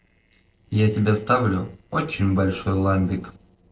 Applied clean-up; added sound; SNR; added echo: neural separator model SepFormer DNS4.